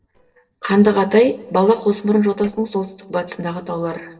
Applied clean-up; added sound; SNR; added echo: neural separator model SepFormer DNS4.